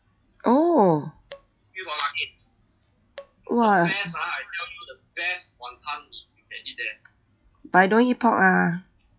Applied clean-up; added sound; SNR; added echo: classical method log-MMSE.